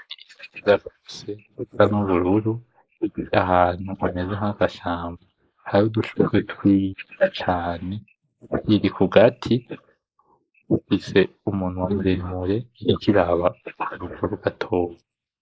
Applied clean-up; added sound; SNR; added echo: neural mask model Resemble Enhance denoiser.